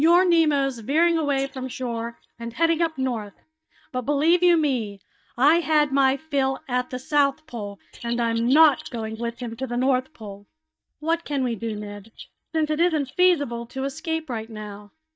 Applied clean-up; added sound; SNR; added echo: neural mask model DeepFilterNet 3.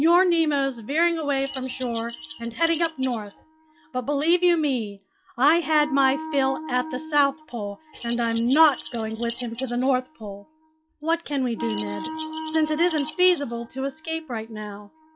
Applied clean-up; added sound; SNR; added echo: classical method log-MMSE.